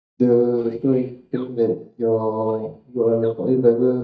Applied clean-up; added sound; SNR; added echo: neural mask model DeepFilterNet 3.